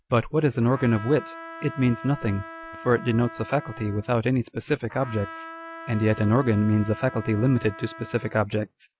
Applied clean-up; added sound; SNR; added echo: none; Trumpet; 16 dB; none.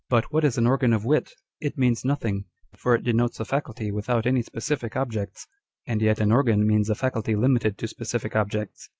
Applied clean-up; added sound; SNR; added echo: none; none; none; none.